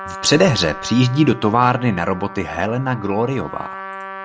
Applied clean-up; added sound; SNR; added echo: none; Trumpet; 14 dB; none.